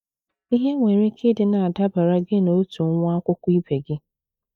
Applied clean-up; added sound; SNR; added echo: neural mask model DeepFilterNet 3.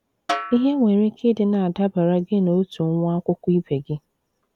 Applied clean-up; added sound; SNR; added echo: none; Snare drum; 12 dB; none.